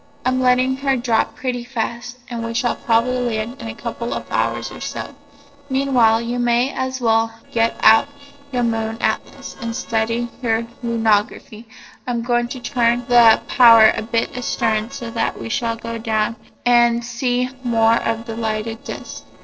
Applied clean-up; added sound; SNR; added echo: neural separator model SepFormer DNS4.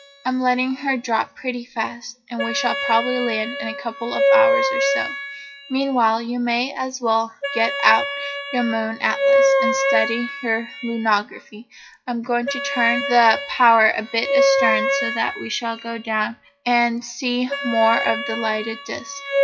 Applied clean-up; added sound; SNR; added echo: classical method WPE with log-MMSE.